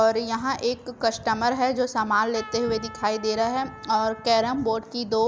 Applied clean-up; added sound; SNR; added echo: none; Trumpet; 19 dB; none.